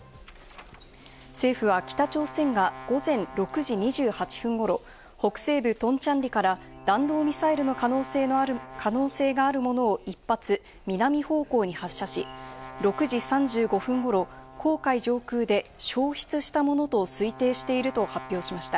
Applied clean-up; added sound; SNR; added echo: none; Brass instrument; 18 dB; none.